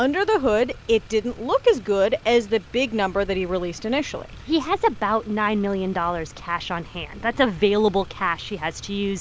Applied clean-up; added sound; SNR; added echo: none; Motor vehicle (road); 19 dB; none.